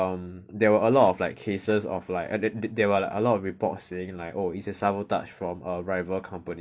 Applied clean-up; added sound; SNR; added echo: none; none; none; none.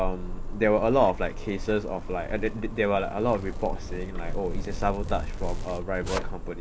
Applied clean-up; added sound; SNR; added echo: none; Zipper (clothing); 3 dB; none.